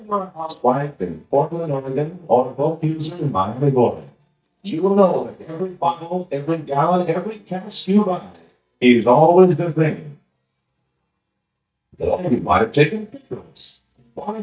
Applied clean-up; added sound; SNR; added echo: neural mask model DeepFilterNet 3.